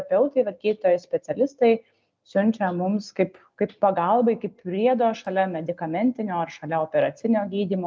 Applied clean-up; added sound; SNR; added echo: none; none; none; none.